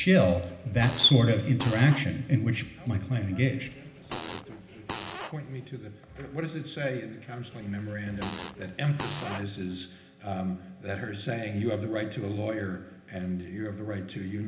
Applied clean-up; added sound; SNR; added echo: none; Fart; 10 dB; reverberation time 1.1 s.